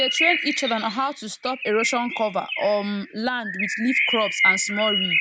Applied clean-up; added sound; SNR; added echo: none; Bird; 0 dB; none.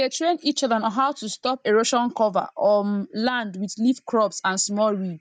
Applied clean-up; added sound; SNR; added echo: neural mask model DeepFilterNet 3.